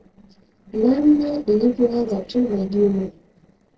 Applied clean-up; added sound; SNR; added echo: neural separator model SepFormer DNS4.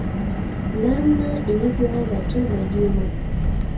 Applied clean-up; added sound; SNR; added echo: none; Car; -1 dB; reverberation time 0.2 s.